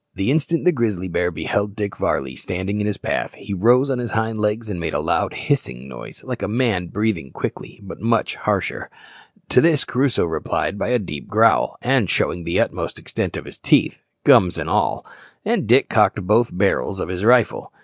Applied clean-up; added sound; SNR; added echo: none; none; none; none.